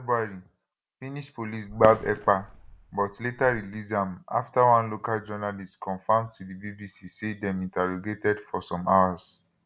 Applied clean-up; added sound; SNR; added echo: none; Fireworks; 13 dB; none.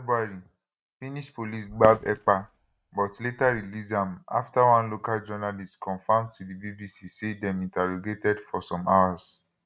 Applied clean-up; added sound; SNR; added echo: neural mask model RNNoise.